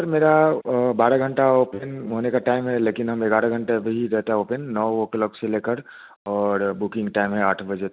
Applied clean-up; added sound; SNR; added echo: none; none; none; none.